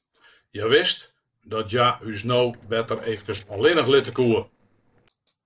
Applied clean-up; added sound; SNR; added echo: neural separator model SepFormer DNS4.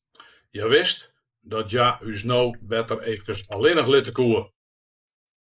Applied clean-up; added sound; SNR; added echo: neural mask model Resemble Enhance denoiser.